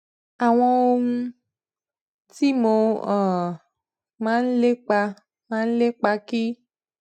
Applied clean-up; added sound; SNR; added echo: none; none; none; none.